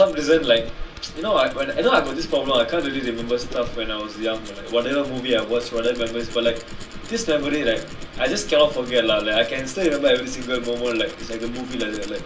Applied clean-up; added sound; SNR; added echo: none; Tools; 12 dB; reverberation time 0.2 s.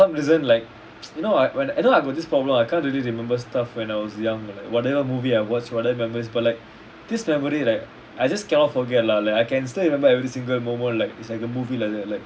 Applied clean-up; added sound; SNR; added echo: none; none; none; none.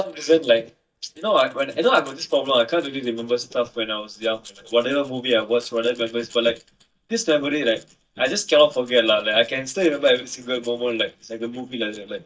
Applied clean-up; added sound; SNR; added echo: neural mask model DeepFilterNet 3.